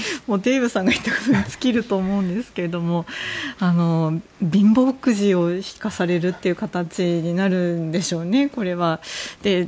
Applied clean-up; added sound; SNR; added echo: none; none; none; none.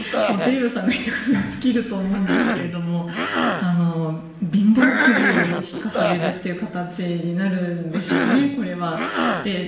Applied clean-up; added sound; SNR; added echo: none; Cough; 3 dB; reverberation time 0.9 s.